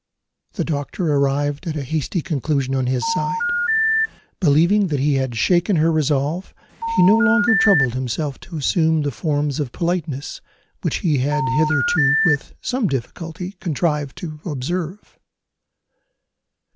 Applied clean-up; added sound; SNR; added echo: none; Telephone; 0 dB; none.